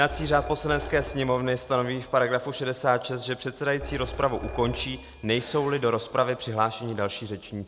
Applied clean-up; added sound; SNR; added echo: none; Telephone; 14 dB; none.